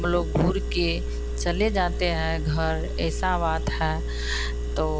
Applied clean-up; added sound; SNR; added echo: none; Engine; 1 dB; none.